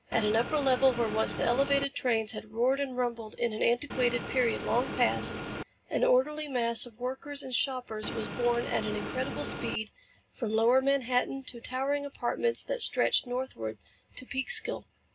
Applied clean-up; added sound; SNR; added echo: none; Motor vehicle (road) / Engine; 7 dB; reverberation time 0.2 s.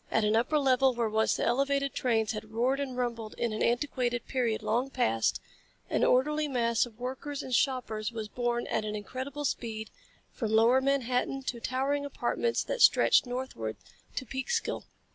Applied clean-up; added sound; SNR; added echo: none; none; none; none.